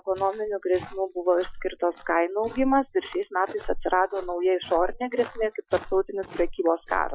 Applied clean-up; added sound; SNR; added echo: classical method Wiener filter.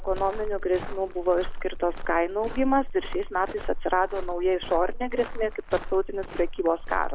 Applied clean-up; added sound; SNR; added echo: none; Walk, footsteps; 5 dB; none.